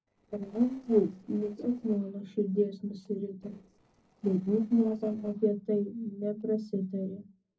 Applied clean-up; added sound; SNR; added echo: neural separator model SepFormer DNS4.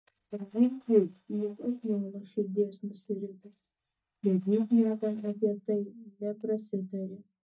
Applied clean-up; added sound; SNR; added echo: neural mask model DeepFilterNet 3.